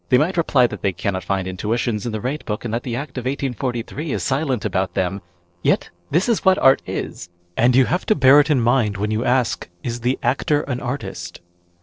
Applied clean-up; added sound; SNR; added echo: neural separator model SepFormer DNS4.